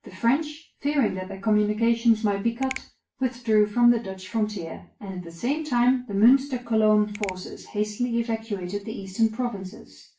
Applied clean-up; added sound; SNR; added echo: none; Finger snapping; 18 dB; reverberation time 0.3 s.